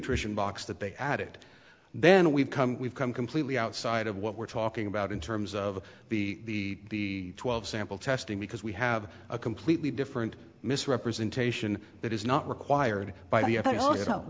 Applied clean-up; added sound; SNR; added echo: none; none; none; none.